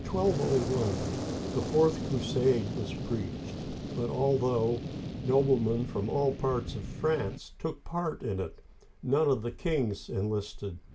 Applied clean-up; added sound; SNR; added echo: none; Fire; 7 dB; none.